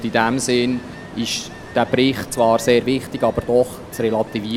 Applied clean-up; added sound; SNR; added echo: none; Ocean; 17 dB; none.